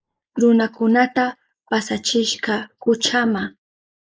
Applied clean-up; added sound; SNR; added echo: neural mask model Resemble Enhance denoiser.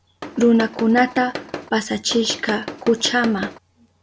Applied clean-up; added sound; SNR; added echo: none; Tools; 11 dB; none.